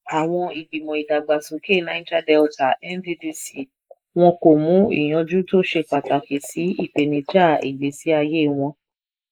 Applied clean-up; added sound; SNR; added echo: neural mask model Resemble Enhance denoiser.